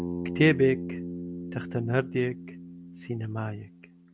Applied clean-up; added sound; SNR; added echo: none; Bass guitar; 8 dB; none.